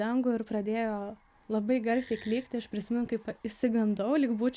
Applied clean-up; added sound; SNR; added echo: none; Wood; 19 dB; none.